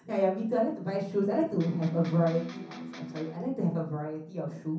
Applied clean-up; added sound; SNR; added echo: none; Electric guitar; 13 dB; reverberation time 0.6 s.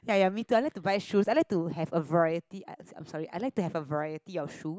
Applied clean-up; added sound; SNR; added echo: none; none; none; none.